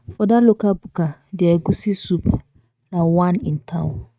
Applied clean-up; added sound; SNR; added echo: neural mask model RNNoise.